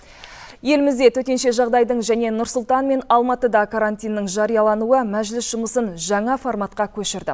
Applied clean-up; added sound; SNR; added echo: none; none; none; none.